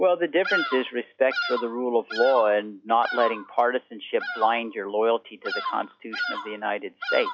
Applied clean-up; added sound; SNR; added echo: classical method log-MMSE.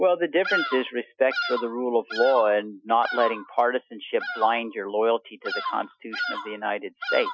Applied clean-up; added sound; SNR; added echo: classical method Wiener filter.